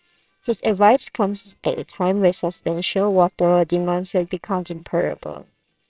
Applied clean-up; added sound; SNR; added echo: neural separator model SepFormer WHAMR!.